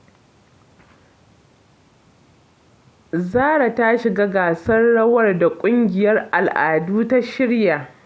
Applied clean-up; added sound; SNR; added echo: none; none; none; none.